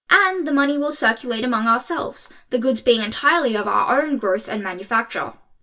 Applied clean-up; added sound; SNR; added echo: none; none; none; reverberation time 0.1 s.